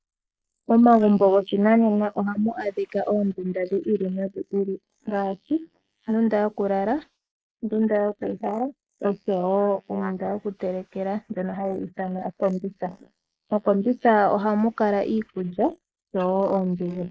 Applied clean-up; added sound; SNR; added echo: neural mask model Resemble Enhance denoiser.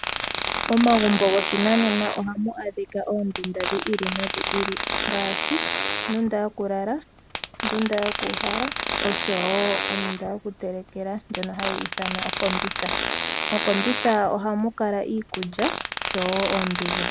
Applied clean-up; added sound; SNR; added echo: none; Fart; 0 dB; none.